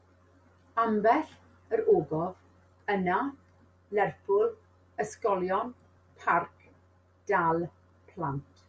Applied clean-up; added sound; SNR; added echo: none; none; none; none.